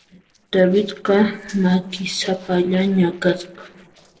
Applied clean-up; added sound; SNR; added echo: neural separator model SepFormer DNS4.